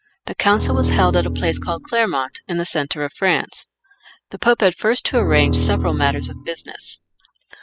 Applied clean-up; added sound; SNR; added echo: classical method spectral subtraction.